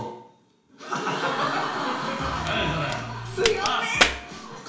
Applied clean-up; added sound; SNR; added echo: none; Crack; 3 dB; reverberation time 0.7 s.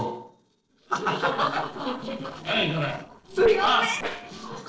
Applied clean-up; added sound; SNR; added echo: neural separator model SepFormer DNS4.